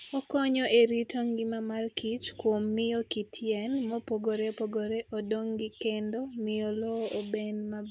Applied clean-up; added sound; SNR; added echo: none; none; none; none.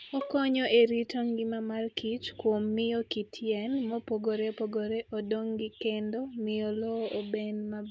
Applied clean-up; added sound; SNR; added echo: none; Bowed string instrument; 18 dB; none.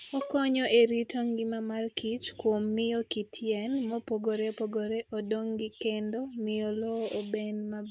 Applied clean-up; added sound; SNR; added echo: neural mask model RNNoise.